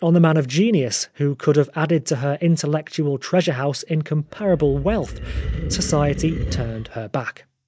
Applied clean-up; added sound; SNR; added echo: neural mask model DeepFilterNet 3.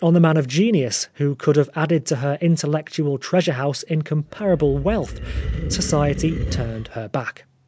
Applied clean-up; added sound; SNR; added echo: none; Animal; 7 dB; none.